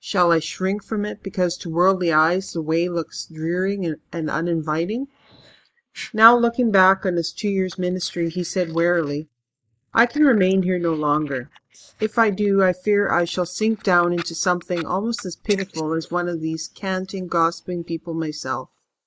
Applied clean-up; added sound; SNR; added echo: neural mask model Resemble Enhance denoiser.